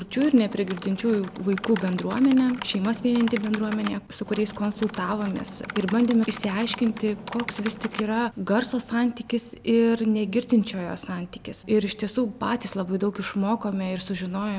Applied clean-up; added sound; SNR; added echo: none; Typing; 13 dB; none.